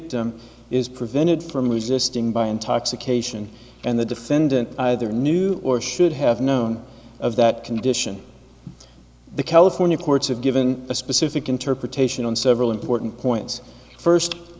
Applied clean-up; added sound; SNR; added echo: none; none; none; none.